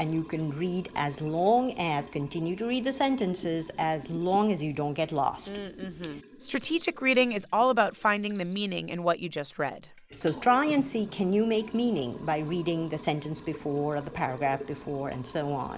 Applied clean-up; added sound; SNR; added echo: none; Liquid; 18 dB; none.